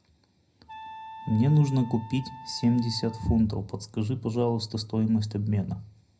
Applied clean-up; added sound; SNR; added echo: none; Wind instrument, woodwind instrument; 17 dB; reverberation time 0.4 s.